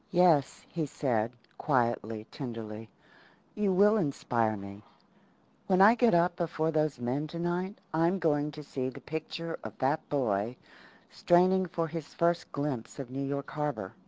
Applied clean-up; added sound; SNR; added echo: none; none; none; none.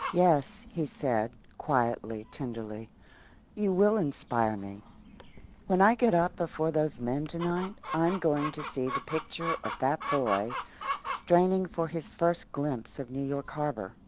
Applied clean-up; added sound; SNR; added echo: none; Chicken, rooster; 12 dB; none.